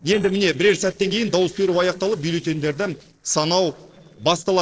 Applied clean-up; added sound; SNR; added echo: neural separator model SepFormer DNS4.